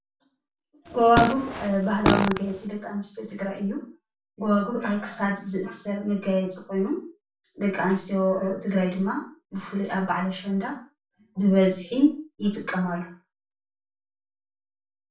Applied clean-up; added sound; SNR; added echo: none; Fart; 0 dB; reverberation time 0.3 s.